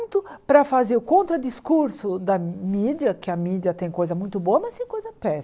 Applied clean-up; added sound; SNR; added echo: none; none; none; none.